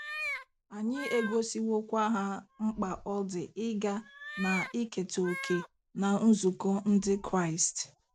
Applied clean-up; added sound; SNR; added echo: none; Meow; 13 dB; none.